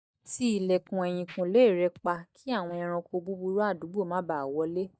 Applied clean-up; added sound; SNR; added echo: neural mask model DeepFilterNet 3.